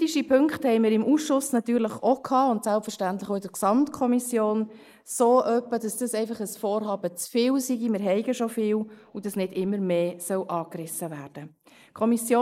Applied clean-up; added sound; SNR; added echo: neural mask model Resemble Enhance denoiser.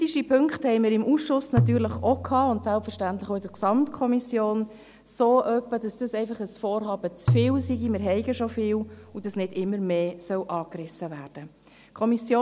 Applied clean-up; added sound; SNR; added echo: none; Tabla; 5 dB; none.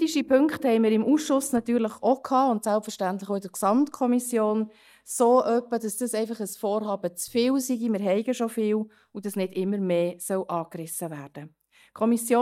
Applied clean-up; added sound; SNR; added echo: neural mask model DeepFilterNet 3.